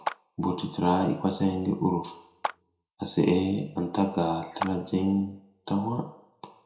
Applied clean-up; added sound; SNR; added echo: none; Clapping; 12 dB; reverberation time 0.6 s.